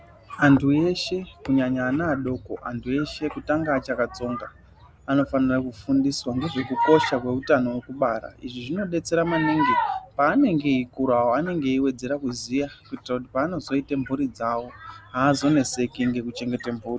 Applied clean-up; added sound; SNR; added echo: none; none; none; none.